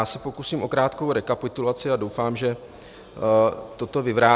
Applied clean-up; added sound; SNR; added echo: none; none; none; none.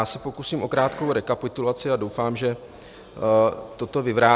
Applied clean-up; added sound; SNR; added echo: none; Cough; 19 dB; none.